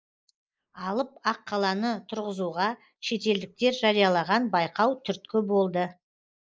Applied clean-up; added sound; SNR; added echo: neural mask model Resemble Enhance denoiser.